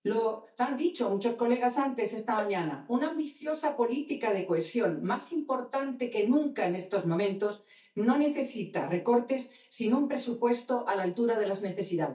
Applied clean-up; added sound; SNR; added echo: neural mask model DeepFilterNet 3.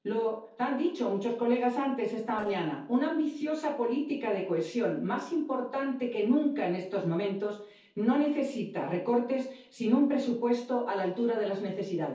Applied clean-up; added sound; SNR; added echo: neural separator model SepFormer DNS4.